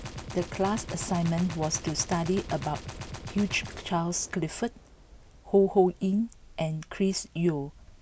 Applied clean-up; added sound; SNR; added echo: none; Gunshot, gunfire; 13 dB; none.